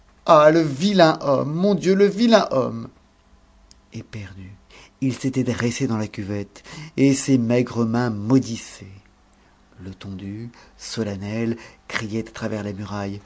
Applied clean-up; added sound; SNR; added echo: none; none; none; none.